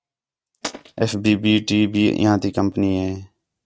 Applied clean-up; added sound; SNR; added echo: neural mask model RNNoise.